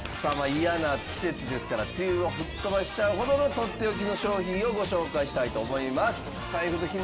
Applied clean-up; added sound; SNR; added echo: none; none; none; none.